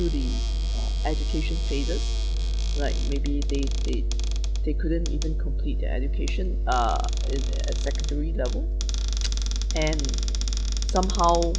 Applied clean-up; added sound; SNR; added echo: none; Cupboard open or close; 16 dB; none.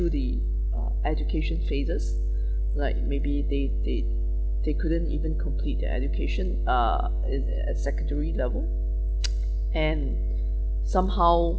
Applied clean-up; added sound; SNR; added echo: none; none; none; none.